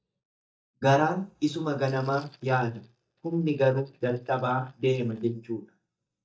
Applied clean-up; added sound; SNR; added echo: neural mask model DeepFilterNet 3.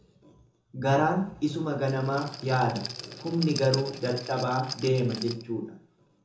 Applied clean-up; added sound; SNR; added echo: none; Rattle; 12 dB; reverberation time 0.6 s.